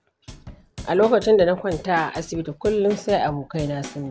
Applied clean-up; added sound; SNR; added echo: none; Drum / Drum kit; 17 dB; none.